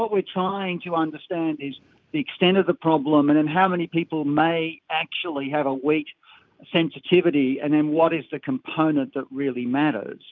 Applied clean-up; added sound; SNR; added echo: none; none; none; none.